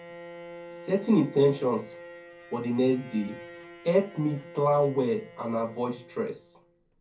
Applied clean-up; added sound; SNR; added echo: none; Bowed string instrument; 18 dB; reverberation time 0.3 s.